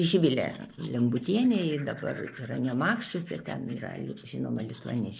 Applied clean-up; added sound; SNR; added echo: neural mask model Resemble Enhance denoiser.